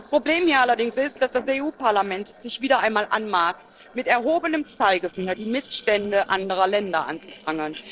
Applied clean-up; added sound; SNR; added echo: neural separator model SepFormer DNS4.